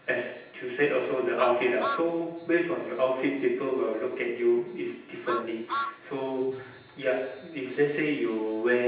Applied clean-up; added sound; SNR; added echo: none; Truck; 8 dB; reverberation time 0.9 s.